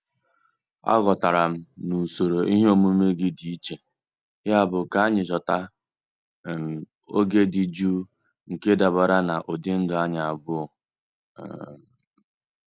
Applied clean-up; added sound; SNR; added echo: none; none; none; none.